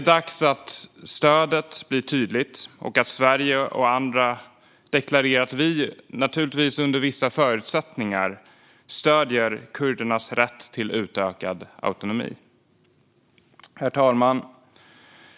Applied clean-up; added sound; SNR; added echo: none; none; none; none.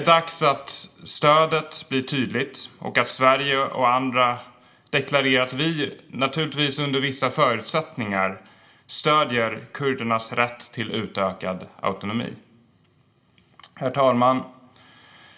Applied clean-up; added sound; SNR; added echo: none; none; none; reverberation time 0.5 s.